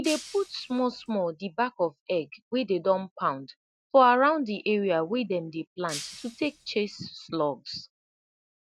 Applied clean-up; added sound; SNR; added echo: none; Shatter; 14 dB; none.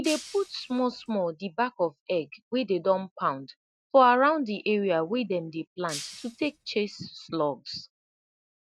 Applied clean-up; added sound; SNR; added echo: neural mask model RNNoise.